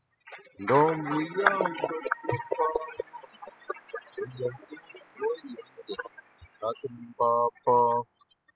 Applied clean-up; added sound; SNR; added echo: classical method spectral subtraction.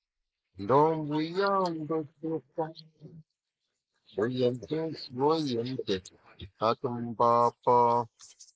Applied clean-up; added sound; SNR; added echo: neural mask model Resemble Enhance denoiser.